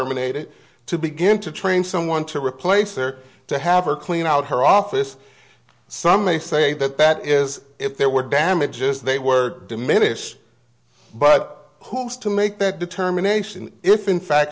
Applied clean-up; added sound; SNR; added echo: none; none; none; none.